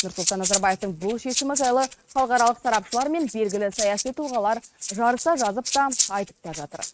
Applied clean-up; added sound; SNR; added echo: neural mask model RNNoise.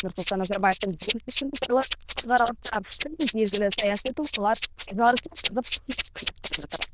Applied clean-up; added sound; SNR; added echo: neural diffusion model UNIVERSE++.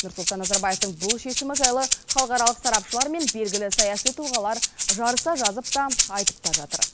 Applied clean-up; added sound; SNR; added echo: none; Rattle (instrument); -2 dB; none.